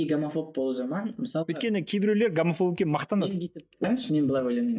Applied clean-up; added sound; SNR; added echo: neural mask model DeepFilterNet 3.